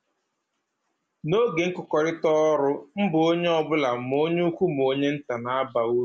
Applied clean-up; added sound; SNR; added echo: none; none; none; none.